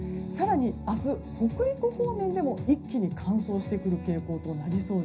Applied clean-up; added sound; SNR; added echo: none; none; none; reverberation time 0.5 s.